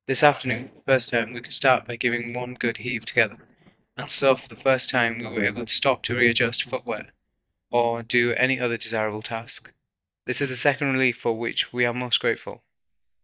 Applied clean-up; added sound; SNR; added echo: neural mask model DeepFilterNet 3.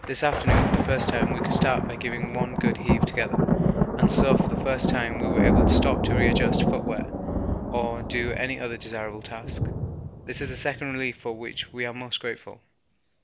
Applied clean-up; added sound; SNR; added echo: none; Thunder; -5 dB; none.